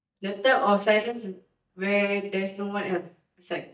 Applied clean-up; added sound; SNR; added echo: neural mask model DeepFilterNet 3.